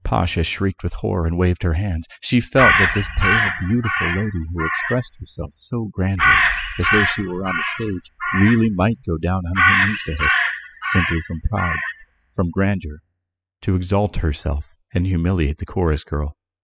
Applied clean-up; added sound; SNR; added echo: classical method spectral subtraction.